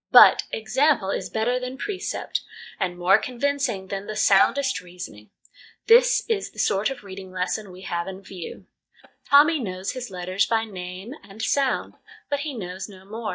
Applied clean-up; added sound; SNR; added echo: neural mask model DeepFilterNet 3.